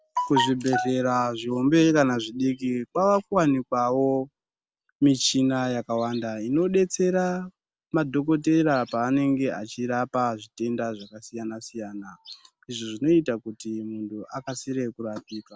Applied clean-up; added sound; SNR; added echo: none; none; none; none.